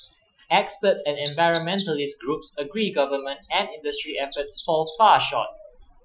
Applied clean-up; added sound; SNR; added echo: classical method Wiener filter.